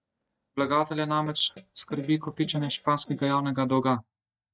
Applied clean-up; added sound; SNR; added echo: neural mask model DeepFilterNet 3.